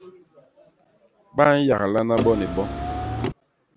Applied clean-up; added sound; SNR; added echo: none; Car; 3 dB; none.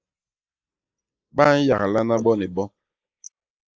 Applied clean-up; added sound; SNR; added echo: neural mask model Resemble Enhance denoiser.